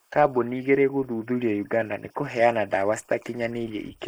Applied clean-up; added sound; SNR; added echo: neural mask model Resemble Enhance denoiser.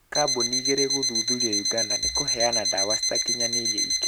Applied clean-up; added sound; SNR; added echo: none; Alarm; -5 dB; none.